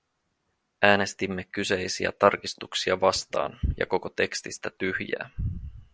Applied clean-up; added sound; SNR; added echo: none; none; none; none.